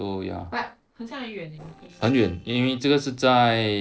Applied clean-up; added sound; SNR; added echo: neural separator model SepFormer DNS4.